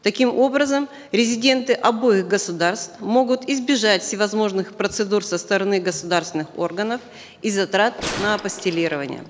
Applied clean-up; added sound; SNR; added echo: none; Gunshot, gunfire; 11 dB; none.